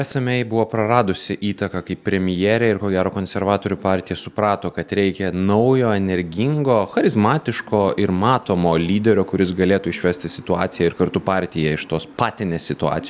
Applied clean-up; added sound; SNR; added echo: none; none; none; none.